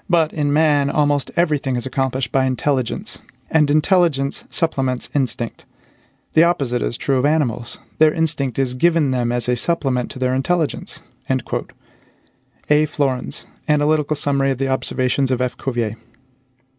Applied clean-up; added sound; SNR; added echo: none; none; none; none.